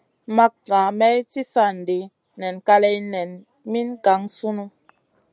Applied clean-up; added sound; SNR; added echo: none; none; none; none.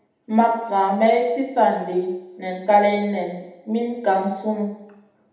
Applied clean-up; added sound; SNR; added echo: none; none; none; reverberation time 0.8 s.